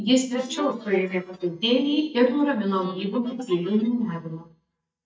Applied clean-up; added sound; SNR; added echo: neural mask model DeepFilterNet 3.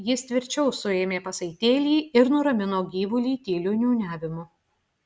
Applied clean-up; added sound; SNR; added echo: none; none; none; none.